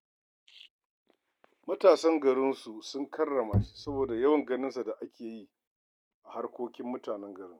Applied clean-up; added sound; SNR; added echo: neural mask model RNNoise.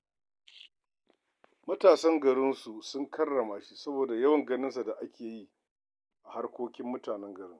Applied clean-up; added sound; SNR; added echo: none; none; none; none.